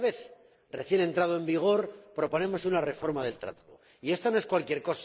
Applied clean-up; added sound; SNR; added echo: neural separator model SepFormer DNS4.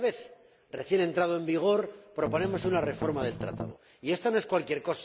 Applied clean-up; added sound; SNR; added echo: none; Strum; 7 dB; none.